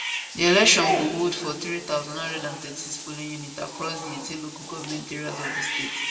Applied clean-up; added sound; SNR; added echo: none; Bathtub (filling or washing) / Cat; 5 dB; reverberation time 2.1 s.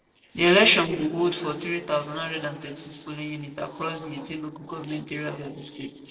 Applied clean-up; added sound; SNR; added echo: neural separator model SepFormer DNS4.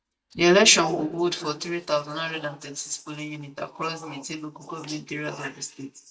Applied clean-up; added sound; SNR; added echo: neural mask model DeepFilterNet 3.